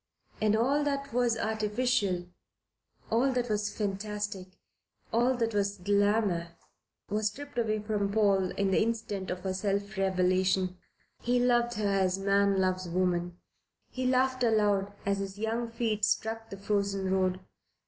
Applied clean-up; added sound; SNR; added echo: none; none; none; none.